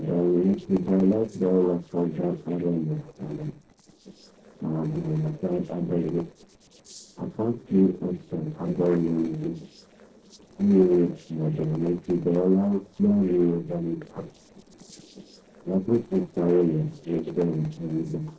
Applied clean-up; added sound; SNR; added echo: neural separator model SepFormer DNS4.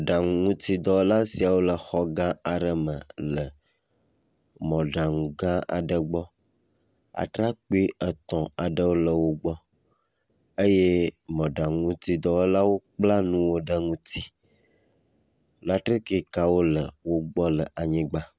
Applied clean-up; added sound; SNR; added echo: none; none; none; none.